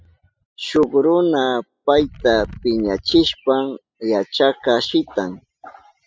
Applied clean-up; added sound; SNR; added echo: classical method spectral subtraction.